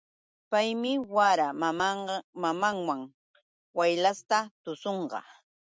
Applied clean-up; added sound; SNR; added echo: none; none; none; none.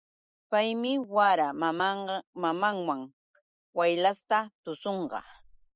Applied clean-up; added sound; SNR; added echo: neural mask model Resemble Enhance denoiser.